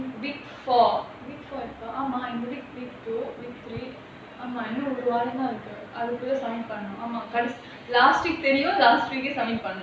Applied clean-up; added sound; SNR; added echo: none; none; none; none.